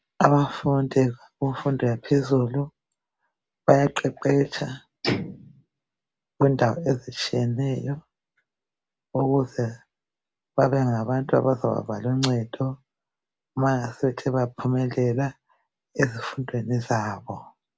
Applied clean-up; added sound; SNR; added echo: none; none; none; none.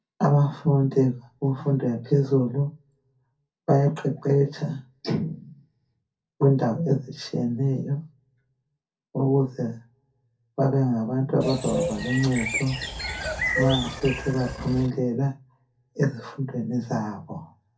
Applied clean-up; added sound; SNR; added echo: none; Bird; 5 dB; reverberation time 0.3 s.